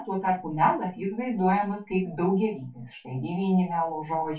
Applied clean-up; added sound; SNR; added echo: none; none; none; reverberation time 0.2 s.